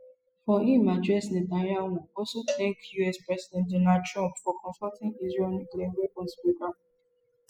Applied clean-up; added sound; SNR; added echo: classical method spectral subtraction.